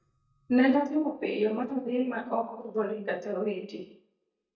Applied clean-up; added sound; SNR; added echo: neural mask model DeepFilterNet 3.